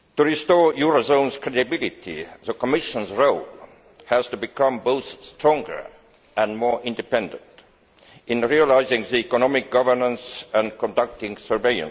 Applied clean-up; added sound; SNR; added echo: none; none; none; none.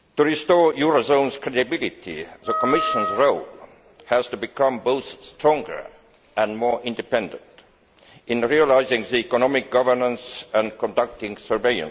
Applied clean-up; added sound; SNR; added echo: none; Wind instrument, woodwind instrument; 5 dB; none.